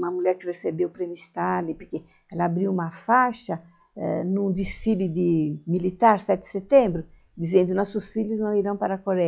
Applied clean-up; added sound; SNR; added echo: classical method log-MMSE.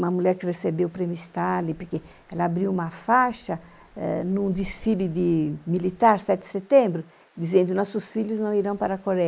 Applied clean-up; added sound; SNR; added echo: neural mask model Resemble Enhance denoiser.